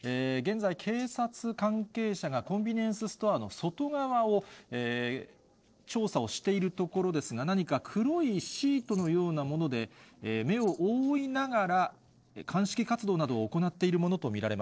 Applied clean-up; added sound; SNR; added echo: neural separator model SepFormer DNS4.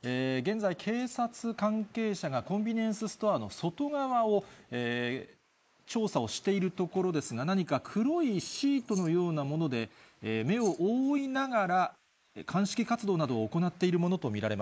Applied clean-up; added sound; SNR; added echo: neural mask model Resemble Enhance denoiser.